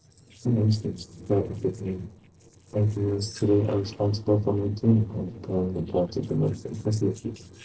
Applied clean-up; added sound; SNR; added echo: neural separator model SepFormer DNS4.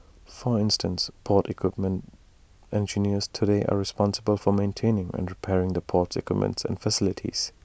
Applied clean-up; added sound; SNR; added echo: none; none; none; none.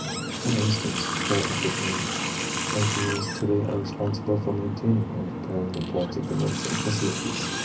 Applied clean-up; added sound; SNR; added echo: none; Water tap, faucet; 2 dB; reverberation time 0.4 s.